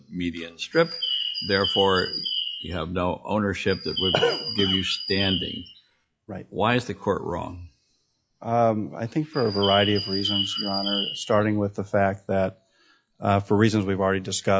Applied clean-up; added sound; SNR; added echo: classical method log-MMSE.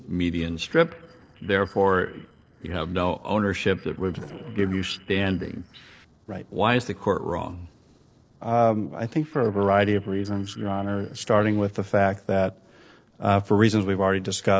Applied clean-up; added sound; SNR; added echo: neural separator model SepFormer DNS4.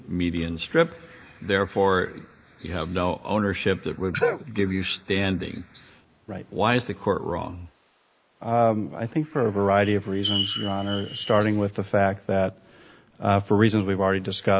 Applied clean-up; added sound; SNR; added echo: neural mask model Resemble Enhance denoiser.